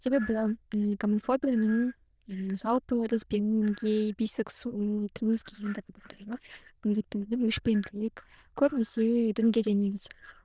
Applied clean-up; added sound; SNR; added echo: neural diffusion model UNIVERSE++.